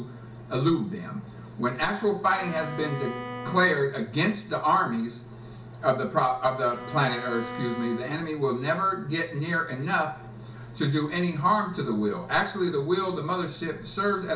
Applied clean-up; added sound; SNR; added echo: none; Bowed string instrument; 11 dB; reverberation time 0.2 s.